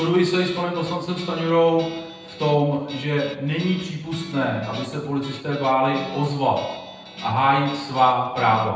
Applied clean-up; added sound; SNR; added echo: none; Guitar; 16 dB; reverberation time 0.9 s.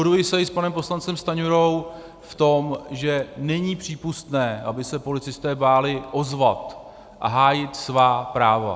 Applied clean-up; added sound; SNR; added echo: none; none; none; none.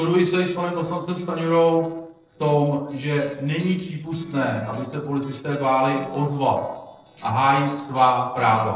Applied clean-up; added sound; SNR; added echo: neural separator model SepFormer DNS4.